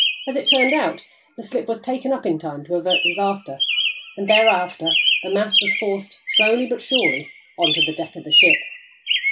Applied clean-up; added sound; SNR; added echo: none; Chirp, tweet; -1 dB; none.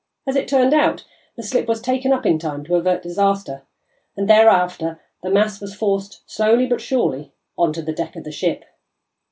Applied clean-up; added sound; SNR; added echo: none; none; none; none.